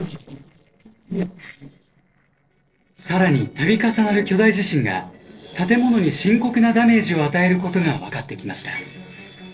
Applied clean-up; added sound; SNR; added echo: neural separator model SepFormer DNS4.